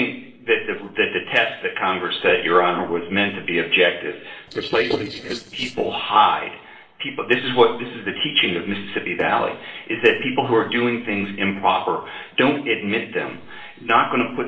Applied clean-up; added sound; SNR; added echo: neural separator model SepFormer DNS4.